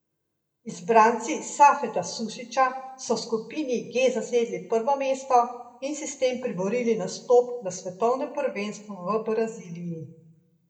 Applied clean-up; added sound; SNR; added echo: none; none; none; reverberation time 0.8 s.